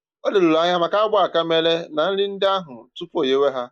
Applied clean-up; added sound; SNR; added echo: neural mask model Resemble Enhance denoiser.